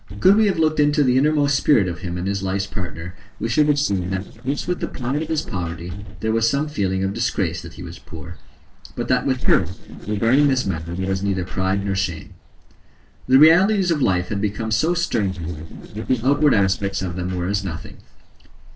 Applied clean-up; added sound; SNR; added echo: neural separator model SepFormer DNS4.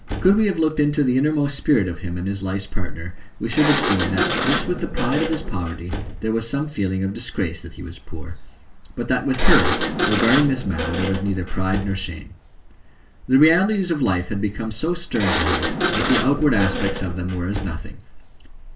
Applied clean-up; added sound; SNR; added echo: none; Sliding door; 6 dB; reverberation time 0.2 s.